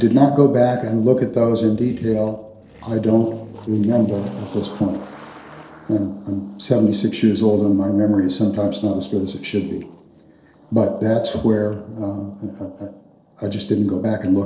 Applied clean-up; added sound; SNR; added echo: neural separator model SepFormer DNS4.